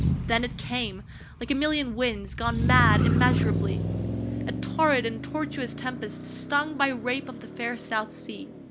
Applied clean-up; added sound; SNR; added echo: none; Motor vehicle (road); 0 dB; none.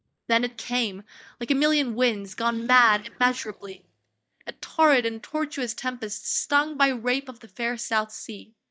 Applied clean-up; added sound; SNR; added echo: neural mask model DeepFilterNet 3.